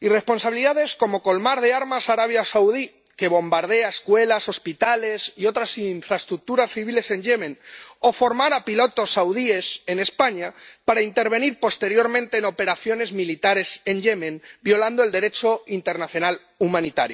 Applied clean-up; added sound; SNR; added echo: none; none; none; none.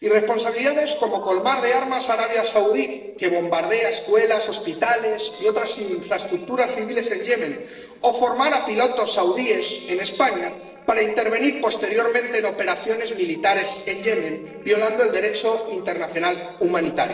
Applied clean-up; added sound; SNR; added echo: neural separator model SepFormer DNS4.